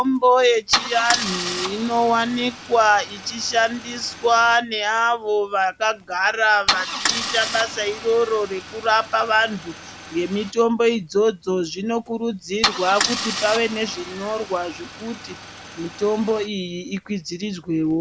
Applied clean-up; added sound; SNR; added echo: none; Idling / Engine starting / Car; 9 dB; none.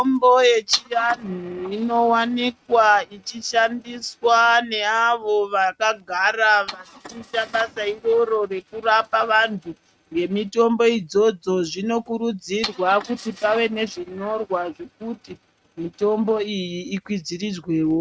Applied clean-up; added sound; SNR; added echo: neural mask model RNNoise.